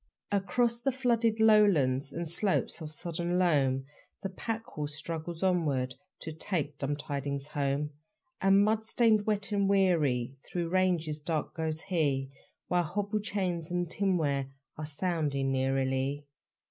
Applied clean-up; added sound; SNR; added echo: none; none; none; none.